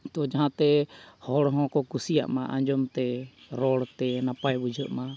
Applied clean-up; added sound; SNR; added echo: none; none; none; none.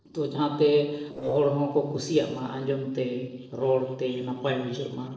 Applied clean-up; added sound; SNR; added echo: neural separator model SepFormer DNS4.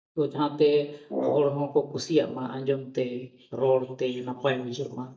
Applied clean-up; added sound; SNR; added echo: neural mask model DeepFilterNet 3.